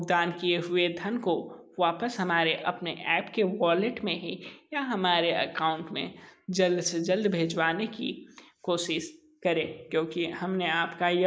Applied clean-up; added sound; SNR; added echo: neural mask model Resemble Enhance denoiser.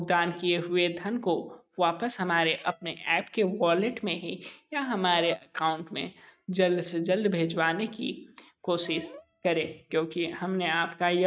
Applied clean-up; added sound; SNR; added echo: neural mask model RNNoise.